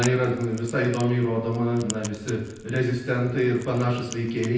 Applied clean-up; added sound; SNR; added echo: none; Chewing, mastication; 18 dB; reverberation time 0.9 s.